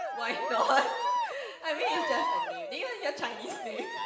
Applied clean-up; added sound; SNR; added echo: none; Cheering; 1 dB; reverberation time 0.9 s.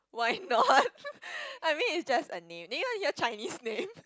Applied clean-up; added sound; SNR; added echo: none; none; none; none.